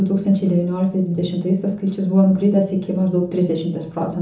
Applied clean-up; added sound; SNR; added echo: none; none; none; reverberation time 1.0 s.